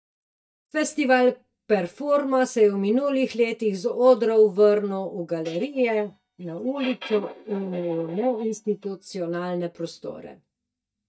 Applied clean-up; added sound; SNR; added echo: neural mask model DeepFilterNet 3.